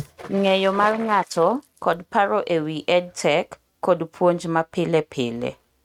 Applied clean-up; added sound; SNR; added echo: neural mask model RNNoise.